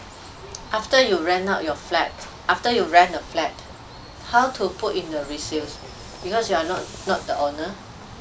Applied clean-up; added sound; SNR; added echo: none; Run / Train + Bird; 16 dB; none.